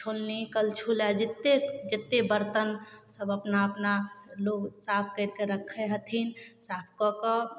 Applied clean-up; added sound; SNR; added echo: none; none; none; none.